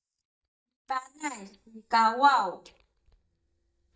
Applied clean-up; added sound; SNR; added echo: neural mask model DeepFilterNet 3.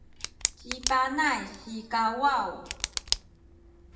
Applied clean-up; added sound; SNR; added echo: none; Tick; 6 dB; reverberation time 0.7 s.